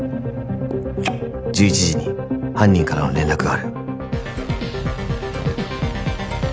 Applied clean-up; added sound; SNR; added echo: none; none; none; none.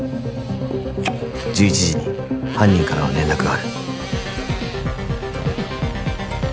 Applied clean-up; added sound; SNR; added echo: none; Motorcycle; 14 dB; none.